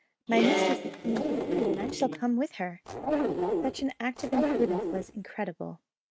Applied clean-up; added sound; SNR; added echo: neural mask model RNNoise.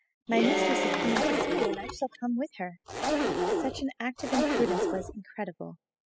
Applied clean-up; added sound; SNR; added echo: classical method spectral subtraction.